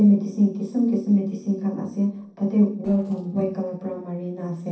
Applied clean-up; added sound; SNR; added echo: neural separator model SepFormer DNS4.